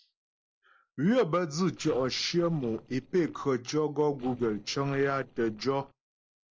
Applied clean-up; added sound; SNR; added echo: neural separator model SepFormer DNS4.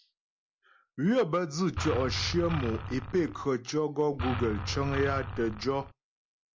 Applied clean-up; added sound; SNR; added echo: none; Engine; 5 dB; none.